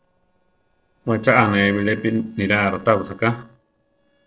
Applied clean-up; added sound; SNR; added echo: neural separator model SepFormer DNS4.